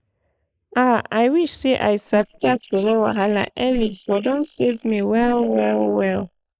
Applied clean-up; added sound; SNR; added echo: neural mask model Resemble Enhance denoiser.